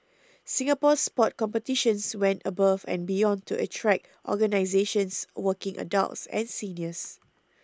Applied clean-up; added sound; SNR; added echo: none; none; none; none.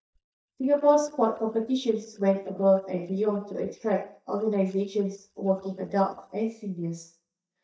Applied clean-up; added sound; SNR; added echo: neural mask model DeepFilterNet 3.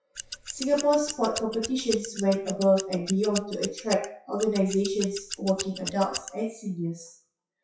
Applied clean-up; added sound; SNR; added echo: classical method WPE with log-MMSE.